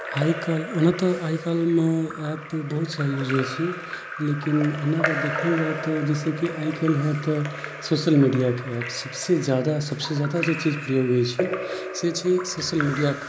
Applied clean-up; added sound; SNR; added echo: none; Drip / Trickle, dribble / Splash, splatter; 9 dB; none.